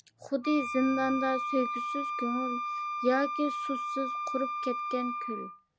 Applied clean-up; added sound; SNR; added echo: none; Wind instrument, woodwind instrument; 3 dB; none.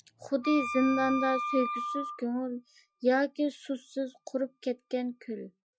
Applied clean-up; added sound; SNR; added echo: classical method Wiener filter.